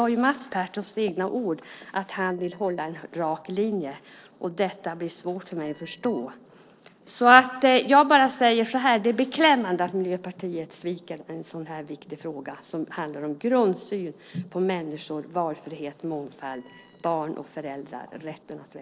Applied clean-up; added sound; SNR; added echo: neural separator model SepFormer DNS4.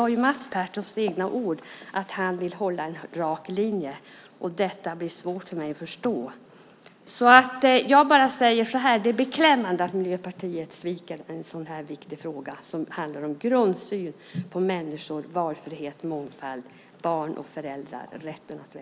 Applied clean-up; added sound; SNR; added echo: none; none; none; none.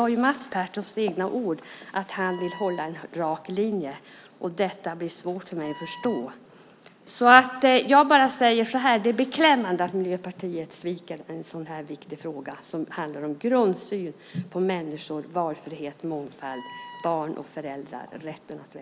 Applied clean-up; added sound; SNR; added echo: none; Wind instrument, woodwind instrument; 19 dB; none.